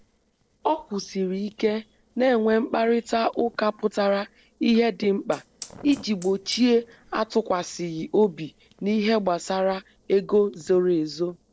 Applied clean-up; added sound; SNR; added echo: neural separator model SepFormer DNS4.